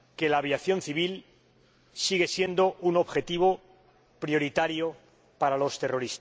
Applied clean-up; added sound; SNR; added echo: none; none; none; none.